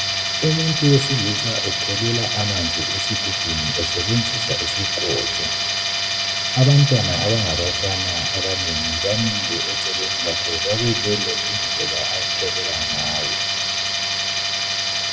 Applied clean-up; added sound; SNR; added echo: none; Tools; -2 dB; reverberation time 1.1 s.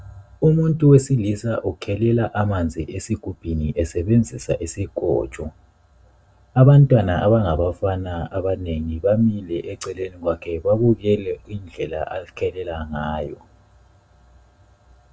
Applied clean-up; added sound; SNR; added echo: none; none; none; none.